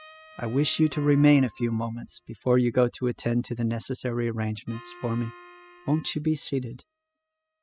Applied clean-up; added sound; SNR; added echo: classical method spectral subtraction.